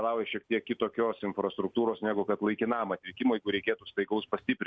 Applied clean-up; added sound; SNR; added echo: none; none; none; none.